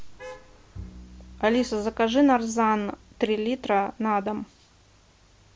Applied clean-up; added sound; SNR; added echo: none; Bowed string instrument + Traffic noise, roadway noise / Vehicle horn, car horn, honking; 19 dB; none.